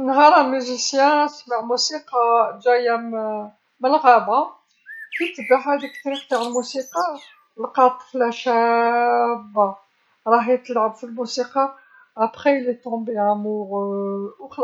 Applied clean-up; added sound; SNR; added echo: none; Bird; 15 dB; none.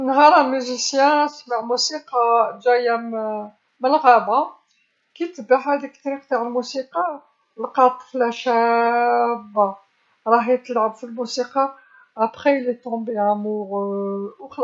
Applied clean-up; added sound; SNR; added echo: none; none; none; none.